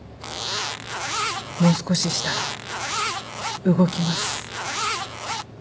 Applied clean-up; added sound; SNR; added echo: none; Zipper (clothing); 3 dB; none.